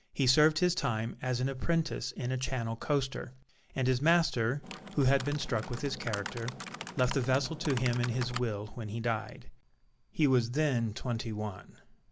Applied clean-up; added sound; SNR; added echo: none; Typing; 11 dB; none.